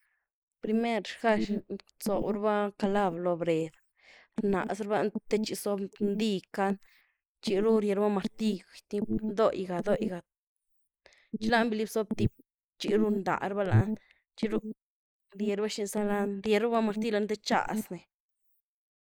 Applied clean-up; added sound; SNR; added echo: neural mask model Resemble Enhance denoiser.